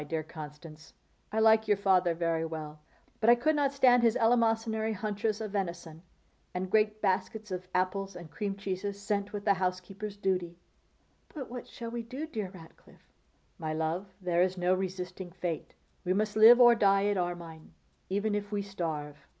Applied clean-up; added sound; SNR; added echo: none; none; none; none.